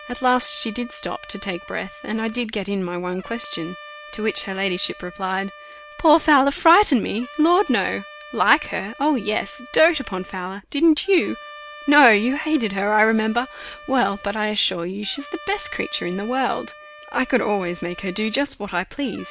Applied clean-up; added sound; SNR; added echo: none; Trumpet; 19 dB; none.